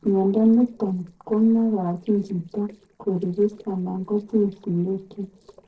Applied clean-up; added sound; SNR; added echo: neural separator model SepFormer DNS4.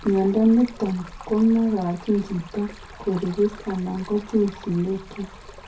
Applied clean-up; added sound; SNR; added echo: none; Stream; 18 dB; reverberation time 0.3 s.